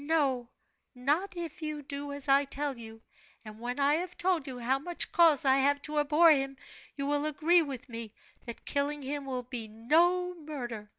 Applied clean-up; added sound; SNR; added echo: none; none; none; none.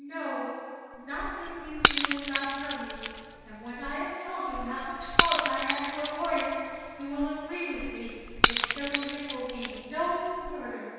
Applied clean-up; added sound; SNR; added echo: none; Shatter / Crushing; -1 dB; reverberation time 1.9 s.